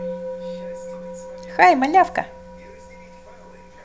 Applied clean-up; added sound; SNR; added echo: none; Musical instrument; 12 dB; none.